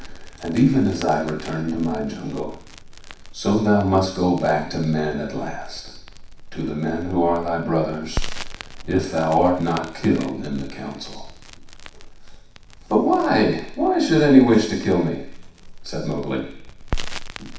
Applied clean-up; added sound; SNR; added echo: none; Crackle; 11 dB; reverberation time 0.7 s.